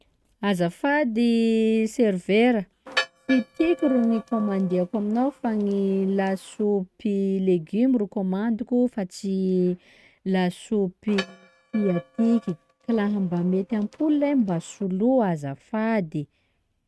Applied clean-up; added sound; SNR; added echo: neural mask model RNNoise.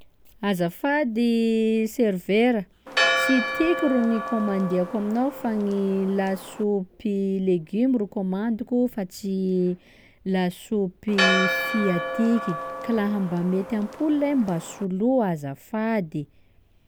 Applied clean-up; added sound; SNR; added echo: none; Church bell; 4 dB; none.